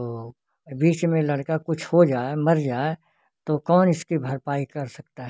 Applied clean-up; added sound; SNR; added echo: none; none; none; none.